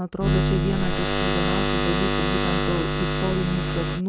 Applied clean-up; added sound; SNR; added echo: none; Buzz; -5 dB; none.